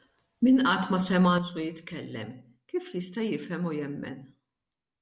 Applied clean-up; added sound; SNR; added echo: none; none; none; none.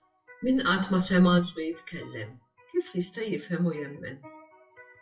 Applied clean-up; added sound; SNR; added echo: classical method WPE with log-MMSE.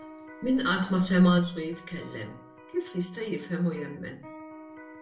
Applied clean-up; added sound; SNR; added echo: none; Electric guitar; 20 dB; reverberation time 0.2 s.